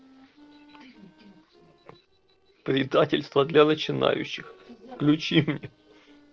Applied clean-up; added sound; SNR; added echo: neural separator model SepFormer DNS4.